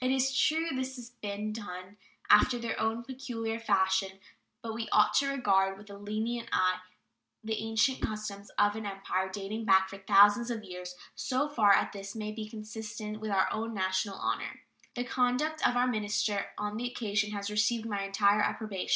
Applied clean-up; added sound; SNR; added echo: none; Whoosh, swoosh, swish; 13 dB; none.